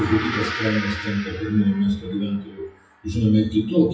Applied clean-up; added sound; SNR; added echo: classical method WPE with log-MMSE.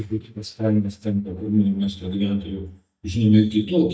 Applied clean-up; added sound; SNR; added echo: neural mask model DeepFilterNet 3.